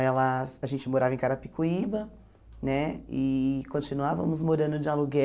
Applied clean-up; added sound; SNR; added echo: none; none; none; none.